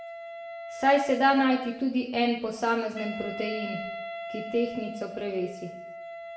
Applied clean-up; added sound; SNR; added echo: none; Wind instrument, woodwind instrument; 11 dB; reverberation time 0.8 s.